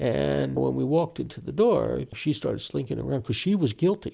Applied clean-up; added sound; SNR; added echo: none; none; none; none.